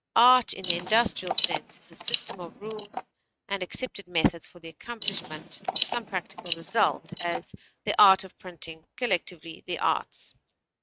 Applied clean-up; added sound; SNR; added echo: neural mask model RNNoise.